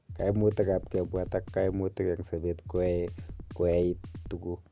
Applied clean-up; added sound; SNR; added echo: none; Drum kit; 12 dB; none.